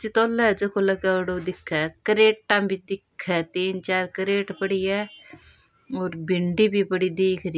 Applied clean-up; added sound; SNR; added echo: none; none; none; none.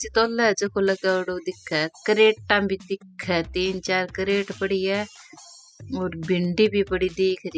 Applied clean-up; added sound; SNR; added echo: classical method spectral subtraction.